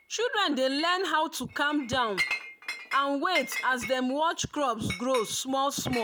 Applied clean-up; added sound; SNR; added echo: none; Chink, clink; 10 dB; none.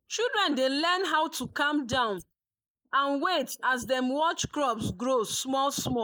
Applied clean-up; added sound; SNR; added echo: neural mask model Resemble Enhance denoiser.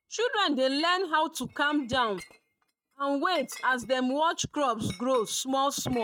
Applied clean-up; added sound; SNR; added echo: neural mask model RNNoise.